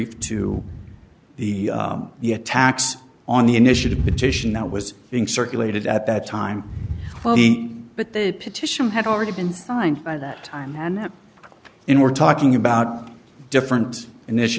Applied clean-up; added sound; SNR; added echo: none; none; none; none.